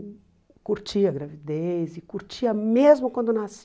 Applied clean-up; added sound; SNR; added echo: none; none; none; none.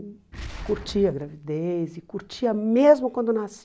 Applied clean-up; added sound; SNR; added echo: none; Boom; 18 dB; none.